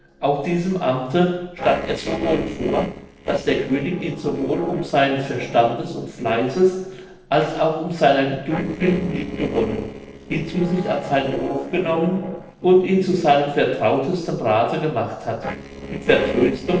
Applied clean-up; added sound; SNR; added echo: neural separator model SepFormer DNS4.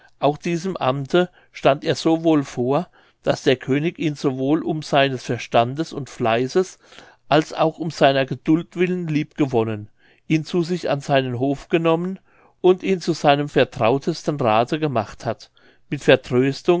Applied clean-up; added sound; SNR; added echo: none; none; none; none.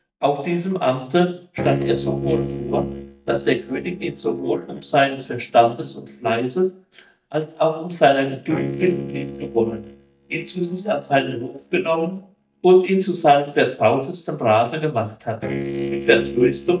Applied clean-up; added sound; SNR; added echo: neural mask model DeepFilterNet 3.